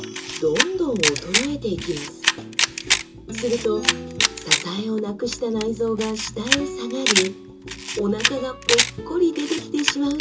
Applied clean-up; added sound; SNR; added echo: none; Camera; 0 dB; reverberation time 0.2 s.